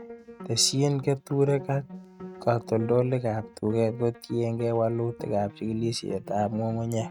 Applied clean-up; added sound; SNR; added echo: neural mask model RNNoise.